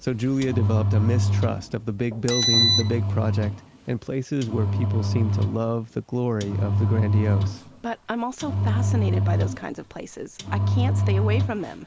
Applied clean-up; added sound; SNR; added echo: none; Engine; -3 dB; none.